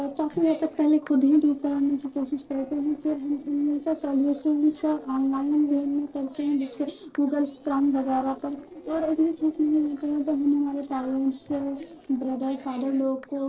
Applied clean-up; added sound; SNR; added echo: neural separator model SepFormer DNS4.